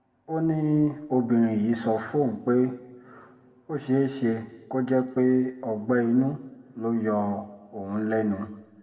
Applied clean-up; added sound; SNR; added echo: none; none; none; reverberation time 1.5 s.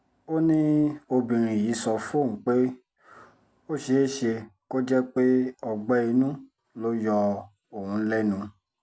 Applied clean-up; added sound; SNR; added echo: none; none; none; none.